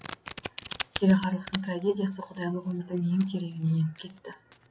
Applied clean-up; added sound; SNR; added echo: none; Domestic sounds, home sounds; 14 dB; none.